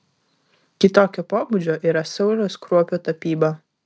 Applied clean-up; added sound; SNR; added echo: none; none; none; none.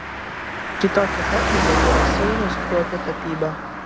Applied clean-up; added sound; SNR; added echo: none; Car passing by; -3 dB; none.